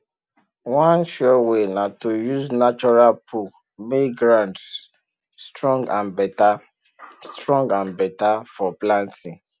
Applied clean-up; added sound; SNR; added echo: none; none; none; none.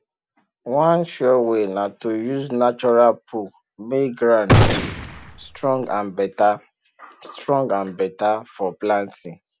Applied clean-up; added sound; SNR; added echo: none; Gunshot, gunfire; -2 dB; none.